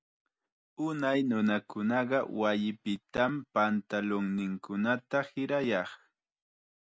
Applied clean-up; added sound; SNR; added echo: none; none; none; none.